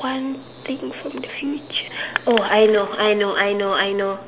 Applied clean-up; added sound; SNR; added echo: none; none; none; none.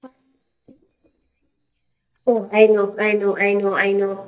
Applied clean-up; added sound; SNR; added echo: neural mask model DeepFilterNet 3.